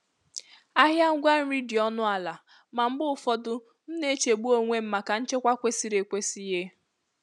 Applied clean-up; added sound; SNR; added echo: none; none; none; none.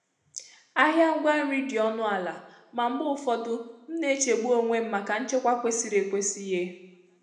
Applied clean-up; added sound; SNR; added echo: none; none; none; reverberation time 0.7 s.